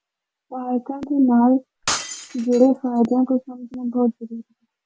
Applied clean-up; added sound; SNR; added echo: none; Shatter; 10 dB; none.